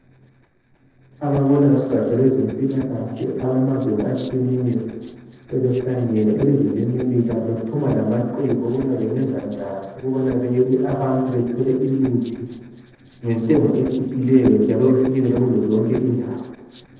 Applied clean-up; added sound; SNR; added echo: neural separator model SepFormer DNS4.